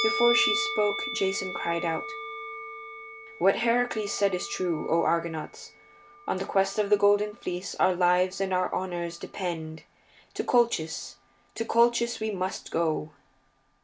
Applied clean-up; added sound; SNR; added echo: none; Musical instrument; 10 dB; none.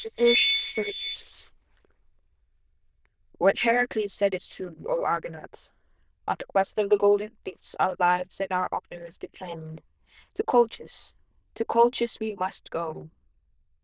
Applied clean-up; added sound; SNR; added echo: neural diffusion model UNIVERSE++.